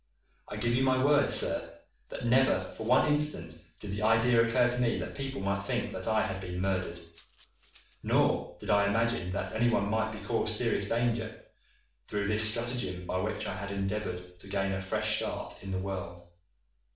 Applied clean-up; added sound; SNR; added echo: none; Rattle (instrument); 15 dB; reverberation time 0.5 s.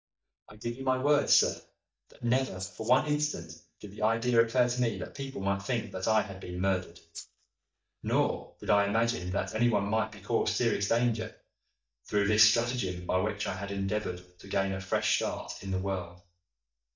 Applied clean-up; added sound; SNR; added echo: neural mask model DeepFilterNet 3.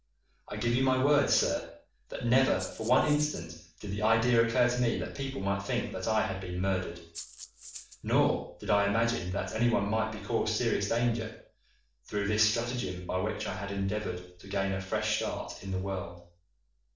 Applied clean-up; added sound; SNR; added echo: neural separator model SepFormer DNS4.